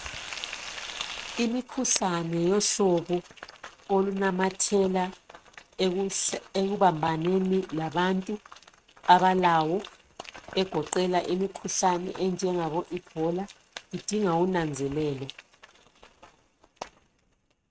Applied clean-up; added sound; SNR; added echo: neural mask model RNNoise.